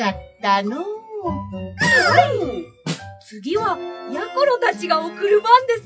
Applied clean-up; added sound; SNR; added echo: classical method WPE with log-MMSE.